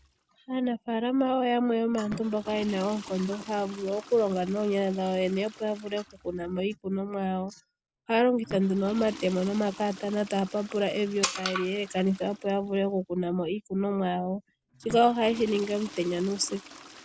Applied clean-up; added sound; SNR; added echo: none; Toilet flush / Water; 19 dB; none.